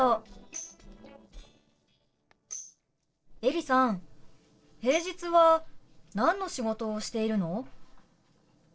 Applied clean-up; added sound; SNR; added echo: neural separator model SepFormer DNS4.